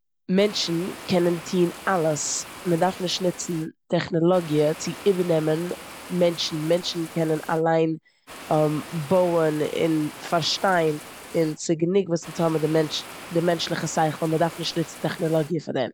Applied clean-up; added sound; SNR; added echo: none; Water; 17 dB; none.